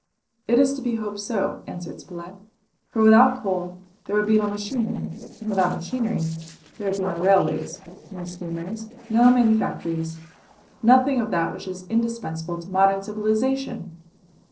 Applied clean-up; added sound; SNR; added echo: neural separator model SepFormer DNS4.